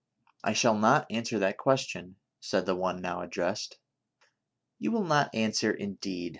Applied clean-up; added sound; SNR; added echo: none; none; none; none.